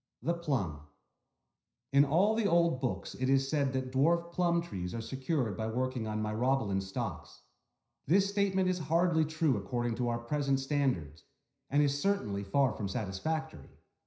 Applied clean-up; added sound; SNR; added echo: none; none; none; reverberation time 0.5 s.